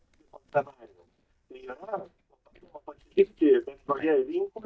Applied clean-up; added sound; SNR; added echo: neural mask model DeepFilterNet 3.